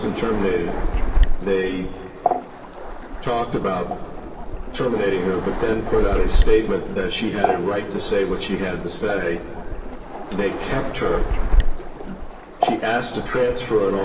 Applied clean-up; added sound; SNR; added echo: none; Waves, surf; -1 dB; reverberation time 2.6 s.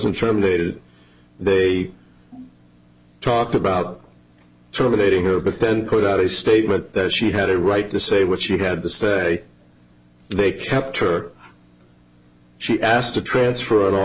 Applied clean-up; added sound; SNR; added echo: none; none; none; none.